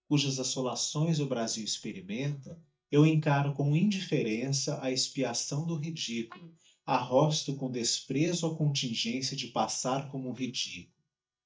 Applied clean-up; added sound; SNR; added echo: neural mask model DeepFilterNet 3.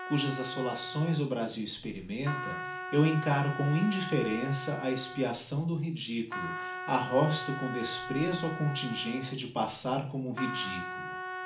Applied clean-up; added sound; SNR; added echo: none; Trumpet; 9 dB; reverberation time 0.4 s.